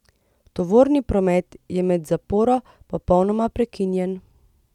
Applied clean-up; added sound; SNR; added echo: none; none; none; none.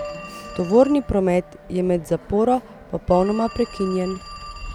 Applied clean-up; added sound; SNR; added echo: none; Telephone + Piano; 15 dB; none.